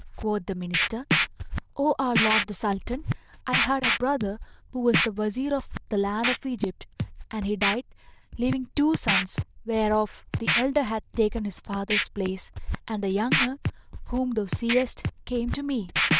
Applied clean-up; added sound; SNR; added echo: neural diffusion model UNIVERSE++.